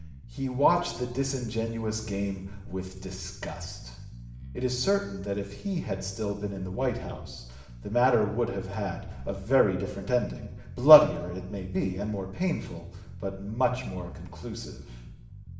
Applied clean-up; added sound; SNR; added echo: none; Bass guitar; 15 dB; reverberation time 0.8 s.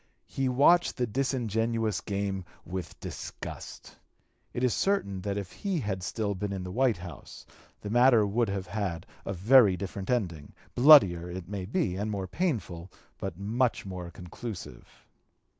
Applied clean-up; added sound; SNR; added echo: none; none; none; none.